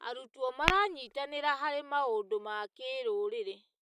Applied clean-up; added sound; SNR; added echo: none; Tap / Glass; 3 dB; none.